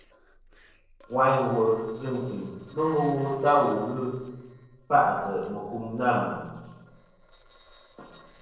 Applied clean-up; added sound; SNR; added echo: neural separator model SepFormer DNS4.